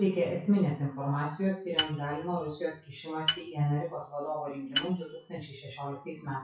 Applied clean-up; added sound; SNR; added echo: classical method WPE with log-MMSE.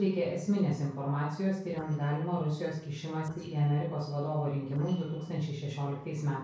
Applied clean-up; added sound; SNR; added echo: neural separator model SepFormer DNS4.